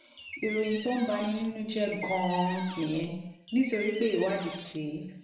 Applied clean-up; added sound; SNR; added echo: none; Door; 12 dB; reverberation time 0.8 s.